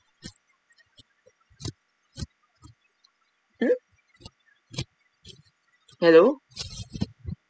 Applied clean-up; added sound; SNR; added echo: classical method spectral subtraction.